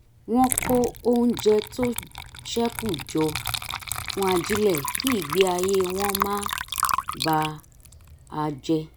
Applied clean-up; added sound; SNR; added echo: none; Water / Liquid; 6 dB; none.